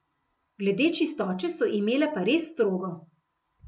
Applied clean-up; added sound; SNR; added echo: none; none; none; none.